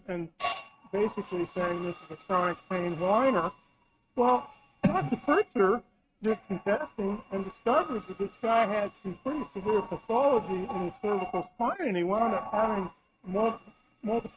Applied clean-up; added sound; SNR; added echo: neural mask model RNNoise.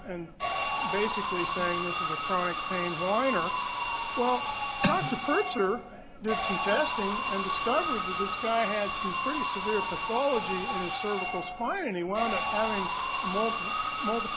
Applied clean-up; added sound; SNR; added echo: none; Alarm; 1 dB; none.